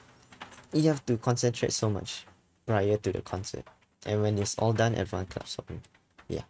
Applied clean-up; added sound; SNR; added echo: neural mask model RNNoise.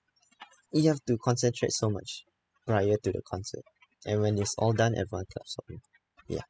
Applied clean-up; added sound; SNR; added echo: classical method spectral subtraction.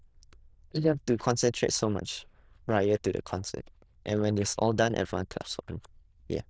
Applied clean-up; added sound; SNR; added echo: neural diffusion model UNIVERSE++.